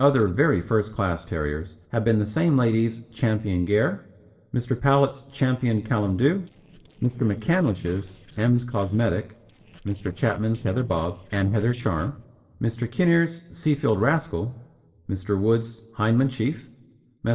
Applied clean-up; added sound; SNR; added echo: neural separator model SepFormer DNS4.